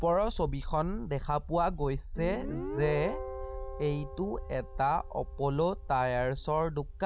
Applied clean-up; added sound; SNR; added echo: none; Guitar; 13 dB; none.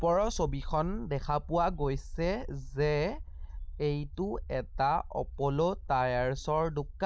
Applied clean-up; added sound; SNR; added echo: none; none; none; none.